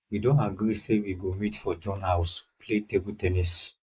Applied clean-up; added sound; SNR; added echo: neural mask model Resemble Enhance denoiser.